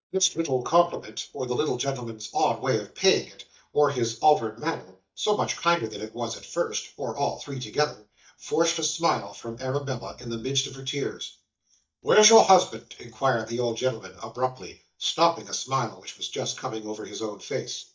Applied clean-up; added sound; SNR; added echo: neural mask model DeepFilterNet 3.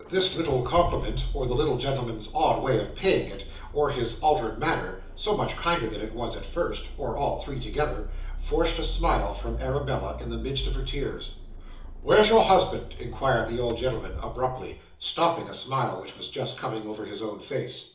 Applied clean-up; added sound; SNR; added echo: none; Accelerating, revving, vroom; 8 dB; reverberation time 0.7 s.